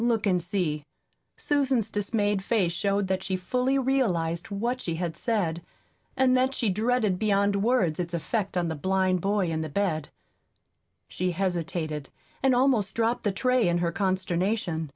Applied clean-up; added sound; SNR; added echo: none; none; none; none.